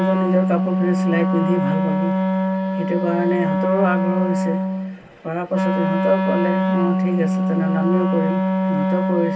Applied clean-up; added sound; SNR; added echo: none; Wind instrument, woodwind instrument; -4 dB; reverberation time 0.2 s.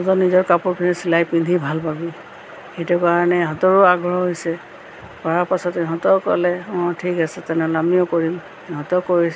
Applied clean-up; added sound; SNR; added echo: none; none; none; none.